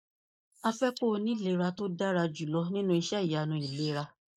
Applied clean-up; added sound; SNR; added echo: neural mask model Resemble Enhance denoiser.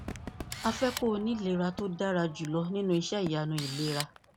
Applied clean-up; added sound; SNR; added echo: none; Camera + Crowd / Fireworks; 11 dB; none.